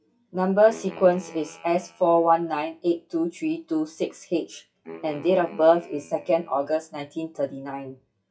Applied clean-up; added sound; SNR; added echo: classical method WPE with log-MMSE.